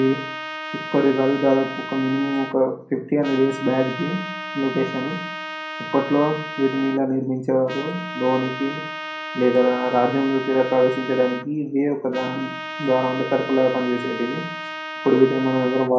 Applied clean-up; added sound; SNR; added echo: none; Trumpet; 10 dB; reverberation time 0.6 s.